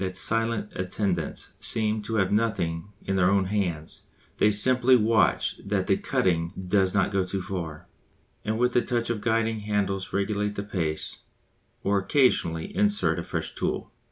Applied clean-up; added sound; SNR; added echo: none; none; none; none.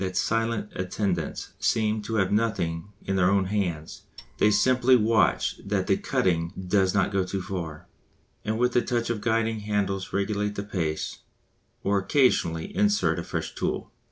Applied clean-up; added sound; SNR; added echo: neural separator model SepFormer DNS4.